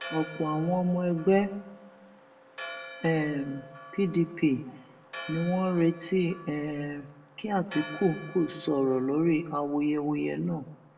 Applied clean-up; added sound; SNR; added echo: none; Church bell; 16 dB; reverberation time 0.6 s.